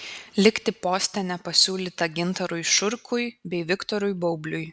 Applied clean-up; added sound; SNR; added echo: none; none; none; none.